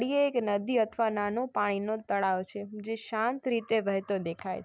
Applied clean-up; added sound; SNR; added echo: none; none; none; none.